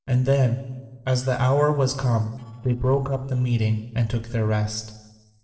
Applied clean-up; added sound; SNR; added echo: neural separator model SepFormer DNS4.